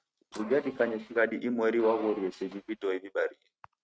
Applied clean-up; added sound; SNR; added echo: neural mask model RNNoise.